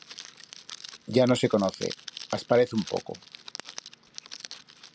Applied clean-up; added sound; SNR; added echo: none; Crackle; 15 dB; none.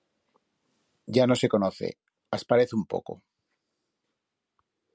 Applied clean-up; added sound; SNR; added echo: none; none; none; none.